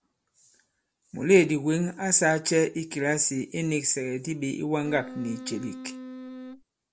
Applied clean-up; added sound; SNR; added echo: none; Wind instrument, woodwind instrument; 13 dB; none.